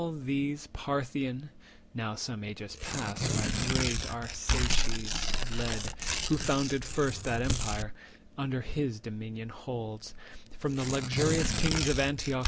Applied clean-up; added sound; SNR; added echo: none; Tearing; 1 dB; none.